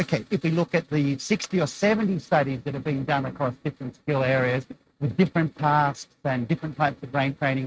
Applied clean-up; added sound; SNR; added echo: neural mask model RNNoise.